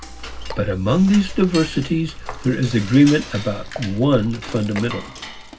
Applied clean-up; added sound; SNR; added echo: none; Cutlery, silverware / Dishes, pots, and pans; 12 dB; reverberation time 0.4 s.